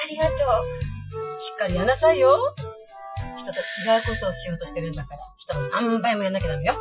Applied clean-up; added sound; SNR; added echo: classical method Wiener filter.